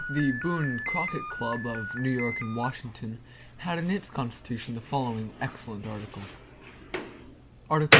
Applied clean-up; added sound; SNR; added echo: none; Slam; 1 dB; none.